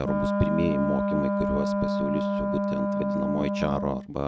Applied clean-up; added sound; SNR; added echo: neural mask model RNNoise.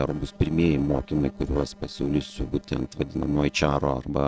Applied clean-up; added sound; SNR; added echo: neural separator model SepFormer DNS4.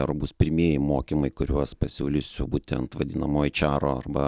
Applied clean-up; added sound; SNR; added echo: none; none; none; none.